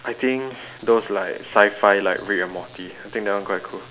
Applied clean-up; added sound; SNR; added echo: none; none; none; none.